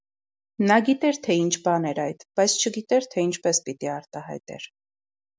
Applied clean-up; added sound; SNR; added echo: none; none; none; none.